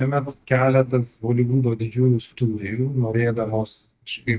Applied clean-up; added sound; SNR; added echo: neural mask model DeepFilterNet 3.